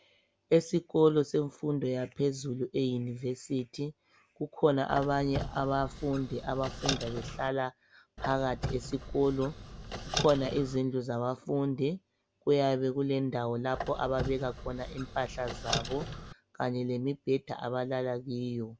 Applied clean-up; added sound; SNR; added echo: none; Squeak; 7 dB; none.